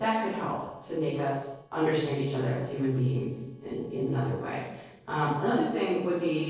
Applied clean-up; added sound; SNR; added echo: neural separator model SepFormer DNS4.